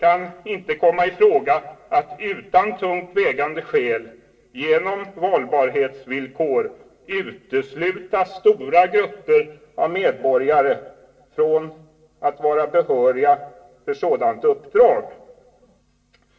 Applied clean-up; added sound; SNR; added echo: none; none; none; reverberation time 0.8 s.